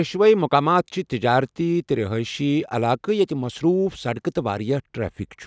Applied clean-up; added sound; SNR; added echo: none; none; none; none.